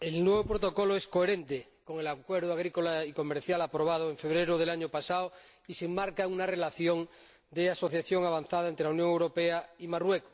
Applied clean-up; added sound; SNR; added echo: none; none; none; none.